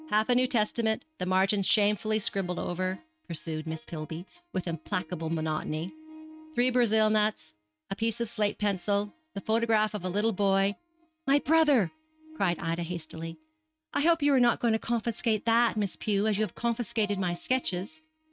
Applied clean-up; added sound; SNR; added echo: neural mask model RNNoise.